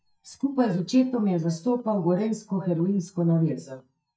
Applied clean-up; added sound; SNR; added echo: neural mask model DeepFilterNet 3.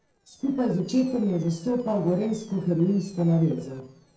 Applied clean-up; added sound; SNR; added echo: neural separator model SepFormer DNS4.